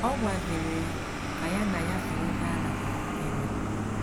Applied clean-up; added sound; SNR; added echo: none; Vehicle; -3 dB; none.